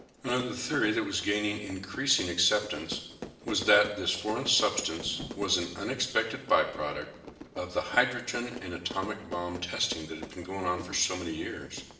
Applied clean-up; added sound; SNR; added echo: none; Fire / Fireworks; 14 dB; reverberation time 0.9 s.